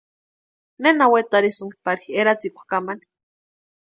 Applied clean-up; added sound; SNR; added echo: none; none; none; none.